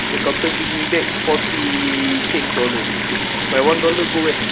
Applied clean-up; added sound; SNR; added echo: none; Sink (filling or washing) / Water tap, faucet; 0 dB; none.